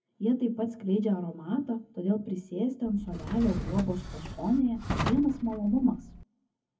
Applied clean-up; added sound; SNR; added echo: none; Drawer open or close; 7 dB; reverberation time 0.3 s.